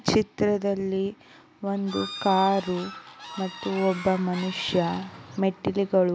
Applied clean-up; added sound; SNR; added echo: none; Bird / Fowl; 13 dB; none.